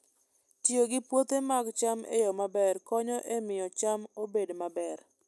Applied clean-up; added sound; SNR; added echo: none; none; none; none.